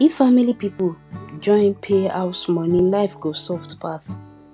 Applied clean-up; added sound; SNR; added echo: none; Acoustic guitar / Strum; 19 dB; none.